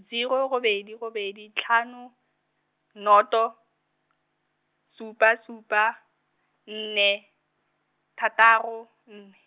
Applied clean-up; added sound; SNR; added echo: none; none; none; none.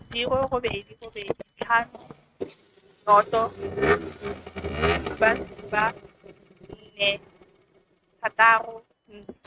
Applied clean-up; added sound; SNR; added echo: neural mask model RNNoise.